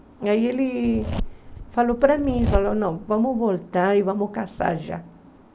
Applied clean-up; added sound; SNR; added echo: none; Zipper (clothing); 6 dB; none.